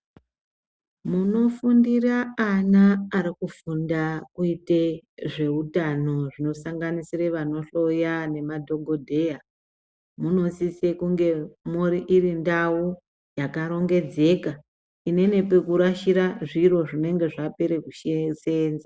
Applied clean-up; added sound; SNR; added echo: none; none; none; none.